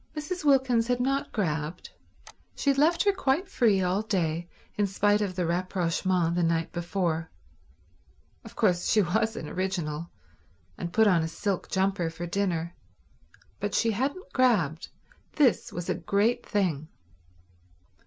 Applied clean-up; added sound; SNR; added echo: none; none; none; none.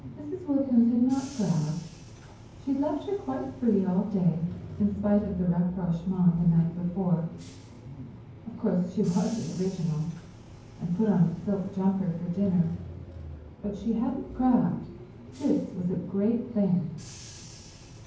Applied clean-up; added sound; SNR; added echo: none; Bus / Engine; 16 dB; reverberation time 0.9 s.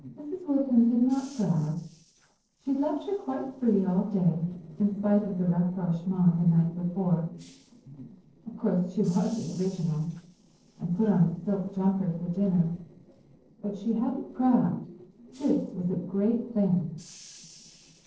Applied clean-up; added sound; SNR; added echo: neural separator model SepFormer DNS4.